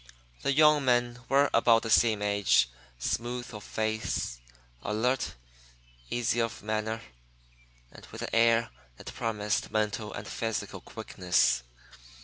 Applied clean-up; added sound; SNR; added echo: none; none; none; none.